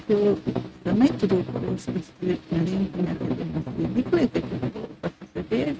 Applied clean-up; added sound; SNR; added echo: neural mask model RNNoise.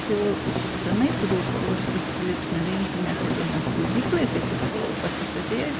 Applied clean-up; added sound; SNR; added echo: none; Strum + Boat, Water vehicle; -1 dB; none.